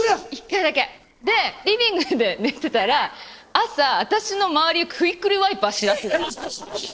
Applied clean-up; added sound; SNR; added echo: neural separator model SepFormer DNS4.